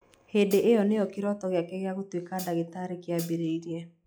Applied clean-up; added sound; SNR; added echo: classical method log-MMSE.